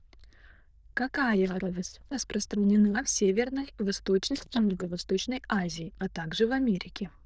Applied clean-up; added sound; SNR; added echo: neural diffusion model UNIVERSE++.